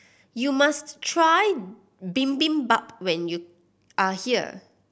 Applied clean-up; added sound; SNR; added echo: none; none; none; none.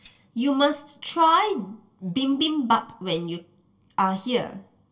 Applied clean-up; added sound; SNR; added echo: none; Tambourine; 18 dB; reverberation time 0.2 s.